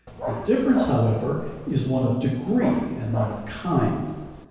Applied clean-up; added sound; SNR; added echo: none; Dog; 11 dB; reverberation time 1.2 s.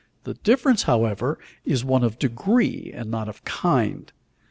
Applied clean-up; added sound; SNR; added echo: none; none; none; none.